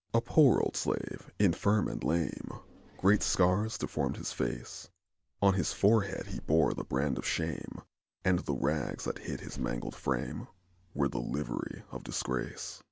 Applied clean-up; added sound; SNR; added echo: none; Vehicle; 18 dB; none.